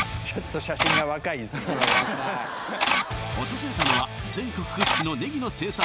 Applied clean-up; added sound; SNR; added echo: none; Camera; -2 dB; none.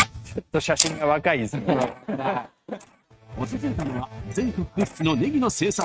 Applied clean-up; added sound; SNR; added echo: neural mask model RNNoise.